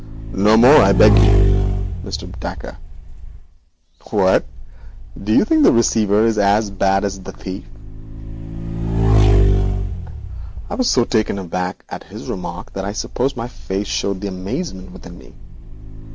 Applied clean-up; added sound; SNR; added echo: none; Motorcycle / Engine; 1 dB; none.